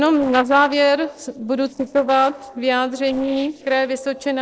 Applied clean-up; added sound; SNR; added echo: neural separator model SepFormer DNS4.